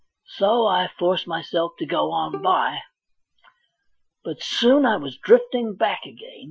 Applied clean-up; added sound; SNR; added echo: classical method Wiener filter.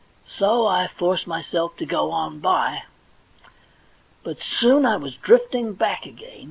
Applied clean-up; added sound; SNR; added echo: none; none; none; none.